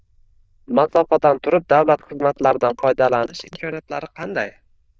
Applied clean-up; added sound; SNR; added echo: neural diffusion model UNIVERSE++.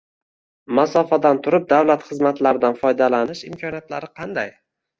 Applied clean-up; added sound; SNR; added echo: none; none; none; none.